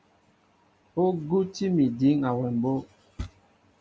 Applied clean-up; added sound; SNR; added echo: none; none; none; none.